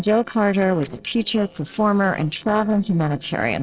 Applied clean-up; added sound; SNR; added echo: neural separator model SepFormer DNS4.